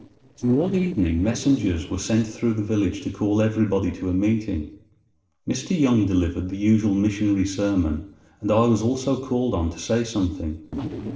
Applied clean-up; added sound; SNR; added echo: neural separator model SepFormer DNS4.